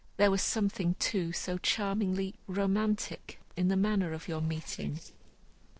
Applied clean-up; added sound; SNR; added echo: neural separator model SepFormer DNS4.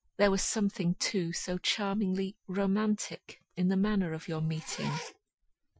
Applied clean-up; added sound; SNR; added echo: classical method Wiener filter.